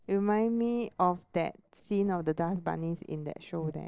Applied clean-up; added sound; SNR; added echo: neural separator model SepFormer DNS4.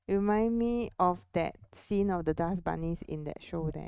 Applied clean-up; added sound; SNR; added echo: neural mask model RNNoise.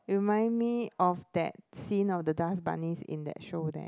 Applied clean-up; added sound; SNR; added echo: none; none; none; none.